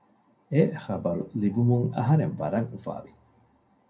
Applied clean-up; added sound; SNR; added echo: none; none; none; reverberation time 0.2 s.